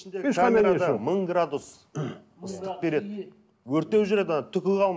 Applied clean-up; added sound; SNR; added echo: none; none; none; none.